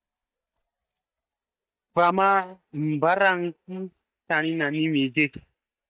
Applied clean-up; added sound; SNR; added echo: neural mask model DeepFilterNet 3.